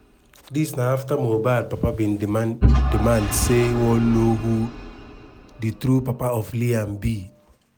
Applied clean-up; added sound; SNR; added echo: none; Engine / Vehicle; 5 dB; none.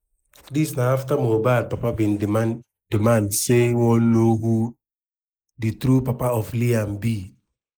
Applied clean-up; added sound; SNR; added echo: neural mask model Resemble Enhance denoiser.